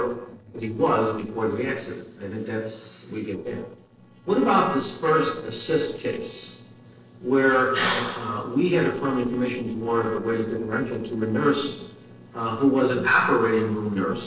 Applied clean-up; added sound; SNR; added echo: neural separator model SepFormer DNS4.